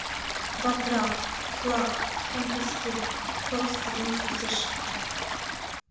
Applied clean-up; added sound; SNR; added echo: none; Stream; -1 dB; reverberation time 0.7 s.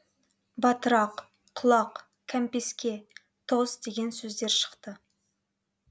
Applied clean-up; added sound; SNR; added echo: none; none; none; none.